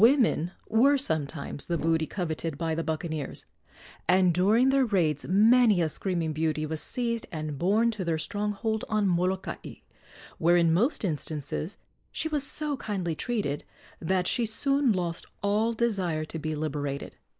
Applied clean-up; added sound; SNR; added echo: neural mask model Resemble Enhance denoiser.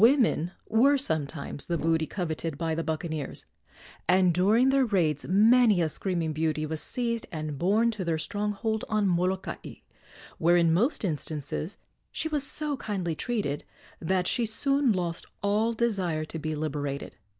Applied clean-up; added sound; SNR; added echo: neural mask model DeepFilterNet 3.